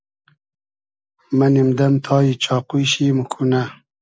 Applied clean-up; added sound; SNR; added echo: none; none; none; none.